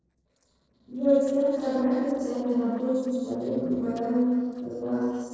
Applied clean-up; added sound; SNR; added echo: neural separator model SepFormer DNS4.